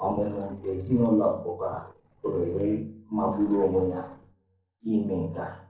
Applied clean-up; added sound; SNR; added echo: neural separator model SepFormer DNS4.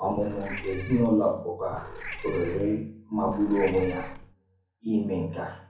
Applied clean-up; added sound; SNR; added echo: none; Meow / Purr; 12 dB; reverberation time 0.5 s.